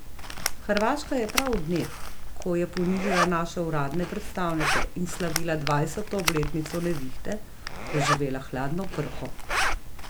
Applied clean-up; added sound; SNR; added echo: none; Zipper (clothing); 0 dB; none.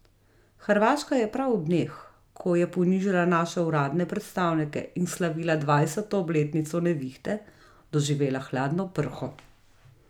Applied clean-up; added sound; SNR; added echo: none; none; none; none.